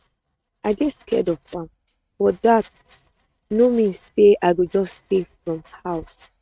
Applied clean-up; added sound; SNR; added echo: neural mask model RNNoise.